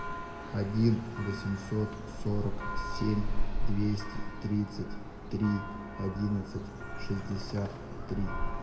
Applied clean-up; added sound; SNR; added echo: none; Church bell; 1 dB; reverberation time 1.7 s.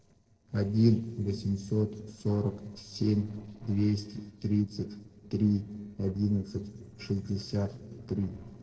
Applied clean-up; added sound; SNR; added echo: neural separator model SepFormer DNS4.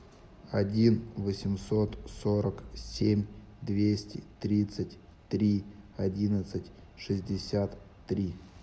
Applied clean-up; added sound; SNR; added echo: none; none; none; none.